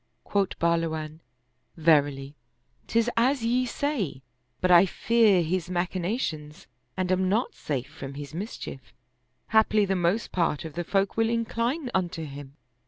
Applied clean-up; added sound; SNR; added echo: none; none; none; none.